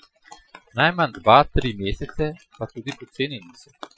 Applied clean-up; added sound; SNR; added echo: classical method Wiener filter.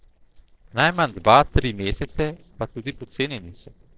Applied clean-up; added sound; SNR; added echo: neural separator model SepFormer DNS4.